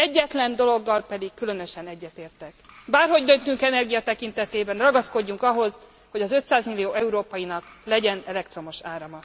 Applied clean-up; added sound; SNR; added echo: none; none; none; none.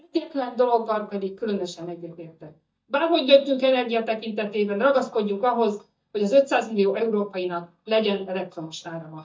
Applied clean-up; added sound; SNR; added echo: neural mask model DeepFilterNet 3.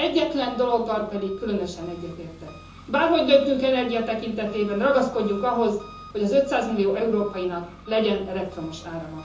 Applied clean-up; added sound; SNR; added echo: none; Engine; 20 dB; reverberation time 0.6 s.